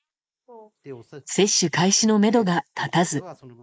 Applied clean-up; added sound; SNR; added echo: neural mask model Resemble Enhance denoiser.